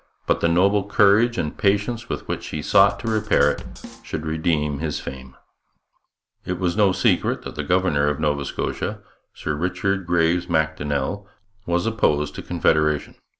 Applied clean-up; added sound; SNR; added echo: none; Drum kit; 15 dB; none.